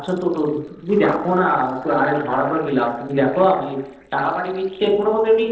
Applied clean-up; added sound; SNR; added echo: neural separator model SepFormer DNS4.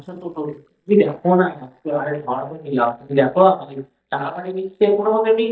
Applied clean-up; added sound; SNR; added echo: neural mask model DeepFilterNet 3.